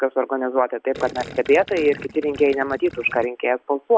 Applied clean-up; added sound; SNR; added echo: none; Gurgling; 16 dB; none.